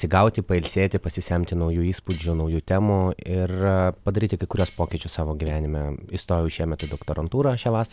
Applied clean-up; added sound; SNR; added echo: none; Cutlery, silverware; 20 dB; none.